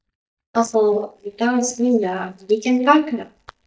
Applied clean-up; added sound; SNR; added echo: neural mask model DeepFilterNet 3.